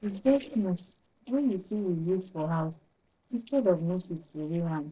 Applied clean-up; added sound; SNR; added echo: neural separator model SepFormer DNS4.